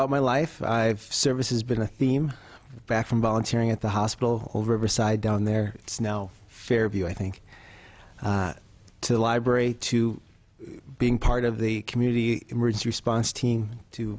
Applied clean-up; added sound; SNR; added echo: none; none; none; none.